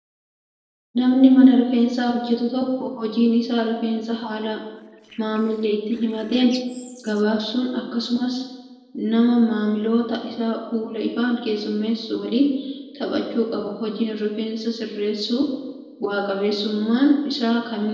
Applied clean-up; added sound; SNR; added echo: neural separator model SepFormer DNS4.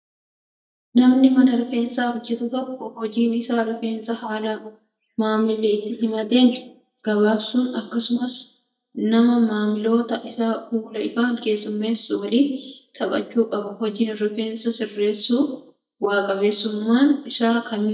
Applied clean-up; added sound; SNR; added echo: neural mask model DeepFilterNet 3.